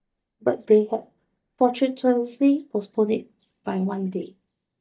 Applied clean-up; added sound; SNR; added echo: neural mask model DeepFilterNet 3.